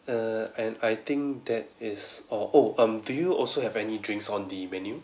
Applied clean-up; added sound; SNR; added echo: none; none; none; none.